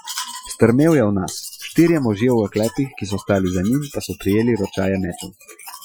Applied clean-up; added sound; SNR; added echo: classical method Wiener filter.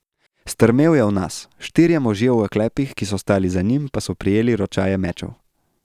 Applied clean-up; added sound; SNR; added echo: none; none; none; none.